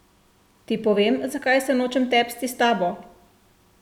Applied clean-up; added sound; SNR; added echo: none; none; none; none.